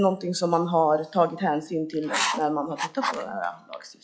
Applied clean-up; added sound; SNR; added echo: classical method log-MMSE.